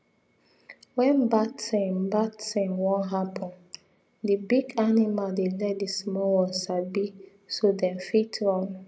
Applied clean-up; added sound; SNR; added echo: none; none; none; none.